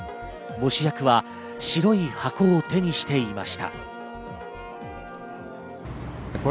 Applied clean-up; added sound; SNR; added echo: none; none; none; none.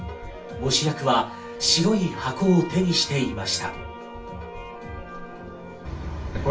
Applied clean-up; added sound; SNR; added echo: none; none; none; reverberation time 0.3 s.